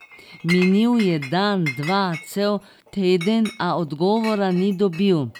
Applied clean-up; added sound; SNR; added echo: none; Chink, clink; 15 dB; none.